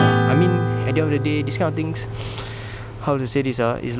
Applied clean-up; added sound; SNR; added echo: none; Acoustic guitar / Strum; 0 dB; none.